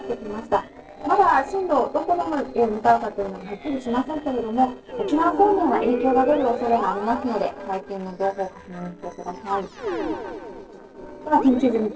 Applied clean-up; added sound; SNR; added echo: neural separator model SepFormer DNS4.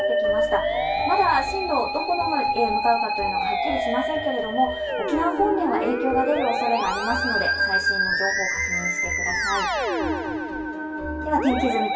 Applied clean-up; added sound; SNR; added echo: none; Musical instrument; -2 dB; reverberation time 0.3 s.